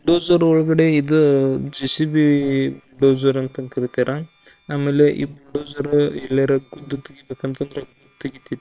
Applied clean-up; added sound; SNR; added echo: neural separator model SepFormer WHAM!.